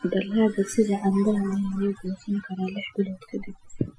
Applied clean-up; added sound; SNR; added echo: classical method Wiener filter.